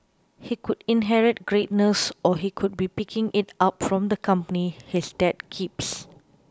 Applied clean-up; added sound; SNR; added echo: none; none; none; none.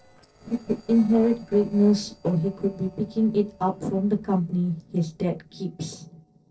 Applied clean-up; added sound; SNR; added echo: neural separator model SepFormer DNS4.